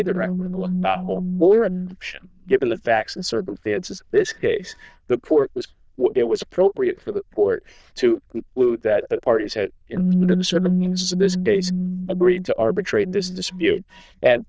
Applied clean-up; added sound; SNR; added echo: neural diffusion model UNIVERSE++.